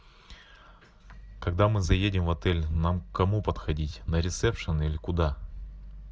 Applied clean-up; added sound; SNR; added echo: none; none; none; none.